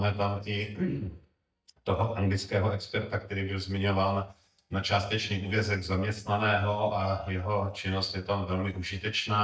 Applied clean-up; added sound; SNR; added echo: neural mask model DeepFilterNet 3.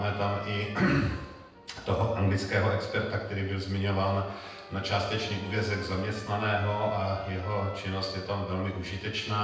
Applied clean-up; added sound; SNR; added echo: none; Trumpet; 19 dB; reverberation time 0.9 s.